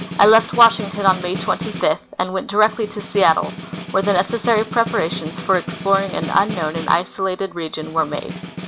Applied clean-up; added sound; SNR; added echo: none; Snare drum; 11 dB; none.